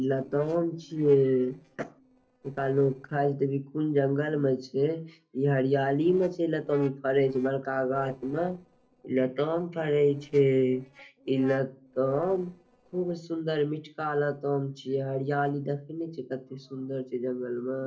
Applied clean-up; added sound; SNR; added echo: neural separator model SepFormer DNS4.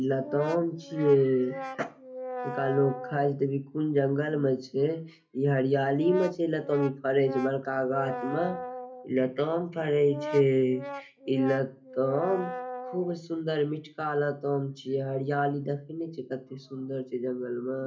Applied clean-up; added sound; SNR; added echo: none; Brass instrument; 11 dB; reverberation time 0.3 s.